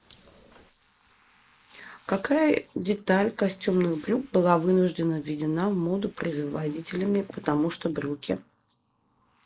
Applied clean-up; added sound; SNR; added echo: neural mask model Resemble Enhance denoiser.